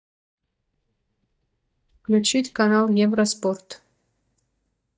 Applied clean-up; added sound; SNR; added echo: neural mask model DeepFilterNet 3.